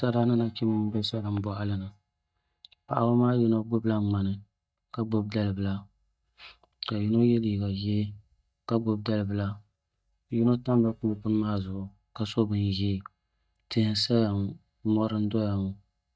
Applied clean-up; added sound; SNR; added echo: neural mask model DeepFilterNet 3.